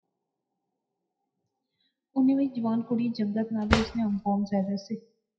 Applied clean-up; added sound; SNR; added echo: classical method WPE with log-MMSE.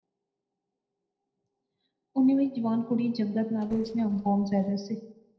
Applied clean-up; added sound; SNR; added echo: neural separator model SepFormer DNS4.